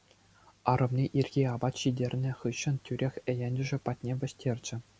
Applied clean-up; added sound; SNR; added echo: none; none; none; none.